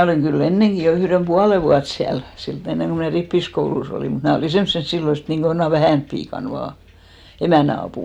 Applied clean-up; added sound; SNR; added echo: none; none; none; none.